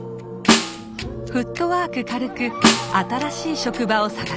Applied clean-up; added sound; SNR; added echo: none; Snare drum; -1 dB; none.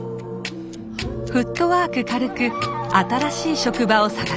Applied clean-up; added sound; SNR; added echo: none; none; none; none.